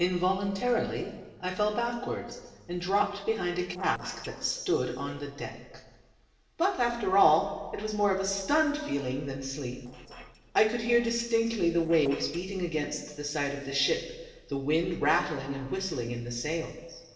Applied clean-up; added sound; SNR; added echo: neural separator model SepFormer DNS4.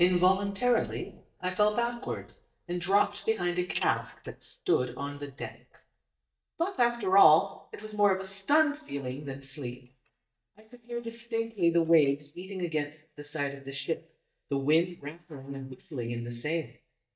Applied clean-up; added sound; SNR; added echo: neural mask model DeepFilterNet 3.